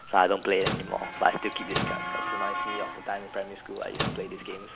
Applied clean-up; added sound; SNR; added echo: none; Motor vehicle (road) / Siren + Microwave oven; 4 dB; none.